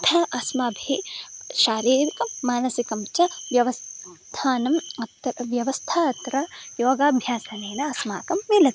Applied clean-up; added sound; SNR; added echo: none; none; none; none.